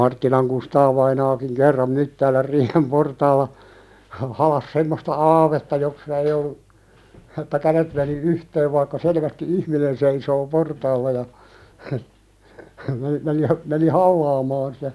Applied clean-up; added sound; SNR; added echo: none; none; none; none.